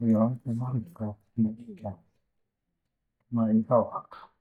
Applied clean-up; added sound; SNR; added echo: neural mask model DeepFilterNet 3.